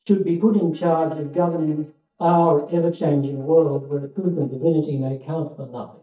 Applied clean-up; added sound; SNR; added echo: neural mask model DeepFilterNet 3.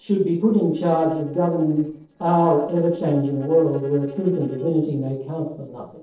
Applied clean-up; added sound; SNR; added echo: neural separator model SepFormer DNS4.